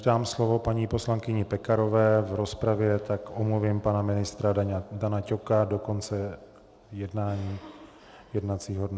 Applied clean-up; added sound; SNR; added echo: none; none; none; none.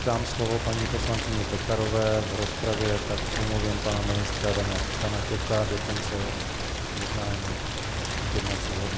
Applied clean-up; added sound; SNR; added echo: none; Rain; 0 dB; none.